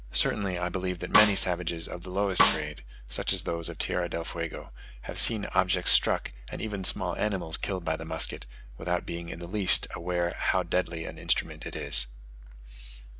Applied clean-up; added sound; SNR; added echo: none; Snare drum; -2 dB; none.